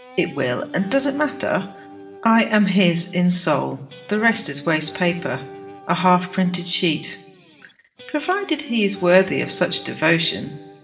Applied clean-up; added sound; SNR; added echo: none; Guitar; 18 dB; reverberation time 0.8 s.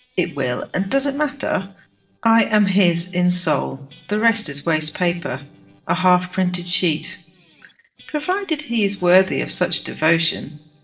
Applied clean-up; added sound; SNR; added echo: neural separator model SepFormer DNS4.